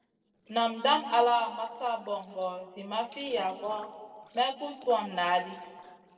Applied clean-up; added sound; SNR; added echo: neural separator model SepFormer DNS4.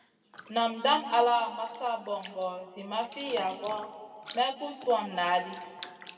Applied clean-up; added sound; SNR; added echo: none; Bathtub (filling or washing); 20 dB; reverberation time 1.8 s.